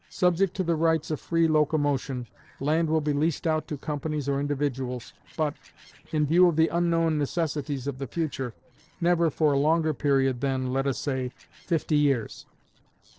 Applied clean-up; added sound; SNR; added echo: neural separator model SepFormer DNS4.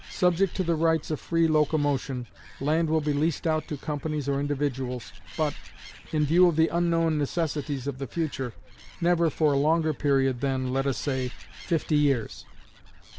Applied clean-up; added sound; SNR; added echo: none; Animal; 16 dB; none.